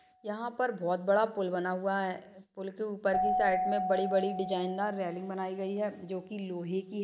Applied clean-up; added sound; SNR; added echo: none; Keyboard (musical); 5 dB; none.